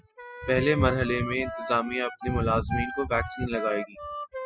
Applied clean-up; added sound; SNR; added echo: classical method spectral subtraction.